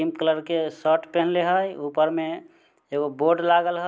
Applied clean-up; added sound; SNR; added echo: none; none; none; none.